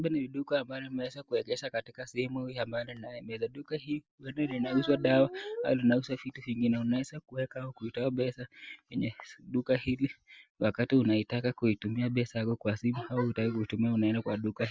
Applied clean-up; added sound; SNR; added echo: none; none; none; none.